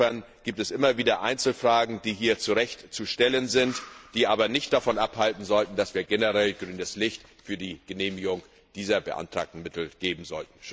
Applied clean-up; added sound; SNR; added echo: none; none; none; none.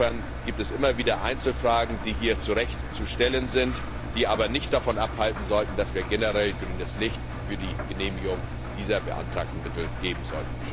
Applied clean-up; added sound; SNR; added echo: none; Engine; 4 dB; none.